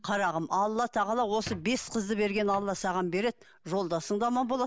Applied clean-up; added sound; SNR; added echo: none; Squeak; 18 dB; none.